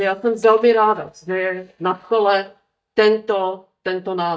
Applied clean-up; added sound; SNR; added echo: neural mask model DeepFilterNet 3.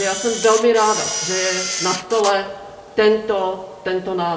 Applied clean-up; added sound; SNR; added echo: none; Camera; 8 dB; reverberation time 0.4 s.